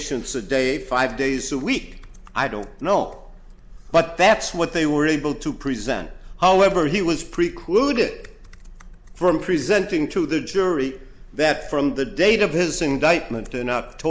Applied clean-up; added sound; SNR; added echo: none; none; none; none.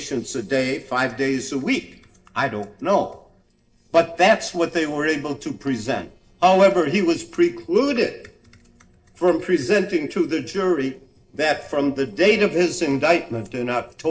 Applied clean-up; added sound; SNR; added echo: neural separator model SepFormer DNS4.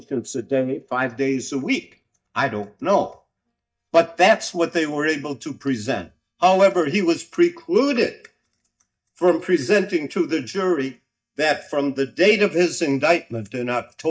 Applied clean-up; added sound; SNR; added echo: neural mask model DeepFilterNet 3.